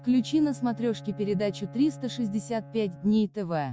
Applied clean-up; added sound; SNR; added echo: none; Bowed string instrument; 16 dB; none.